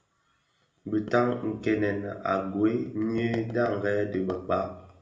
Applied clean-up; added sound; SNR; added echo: none; none; none; reverberation time 0.4 s.